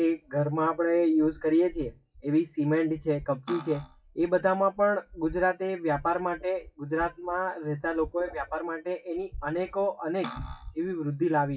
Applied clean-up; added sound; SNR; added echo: classical method WPE with log-MMSE.